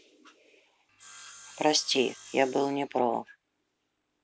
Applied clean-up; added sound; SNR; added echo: none; Sawing; 19 dB; none.